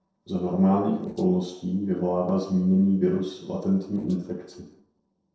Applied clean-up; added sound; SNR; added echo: neural separator model SepFormer DNS4.